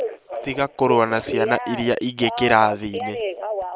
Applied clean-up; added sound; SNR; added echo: none; Telephone; 6 dB; none.